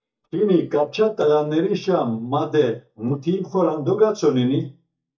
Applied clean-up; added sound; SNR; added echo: neural mask model DeepFilterNet 3.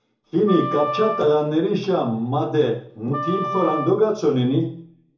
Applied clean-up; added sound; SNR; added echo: none; Wind instrument, woodwind instrument; 8 dB; reverberation time 0.6 s.